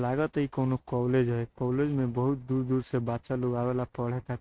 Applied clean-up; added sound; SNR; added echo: neural mask model RNNoise.